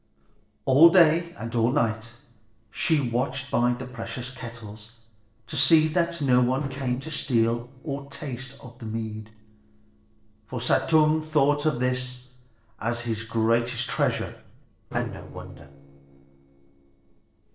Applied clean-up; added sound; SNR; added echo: neural separator model SepFormer DNS4.